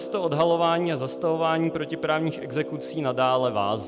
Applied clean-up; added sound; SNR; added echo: none; Brass instrument; 11 dB; none.